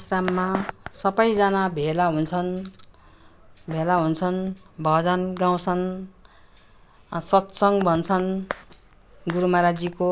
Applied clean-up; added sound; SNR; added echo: none; none; none; none.